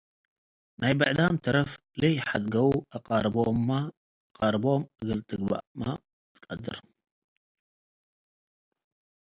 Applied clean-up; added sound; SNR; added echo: none; none; none; none.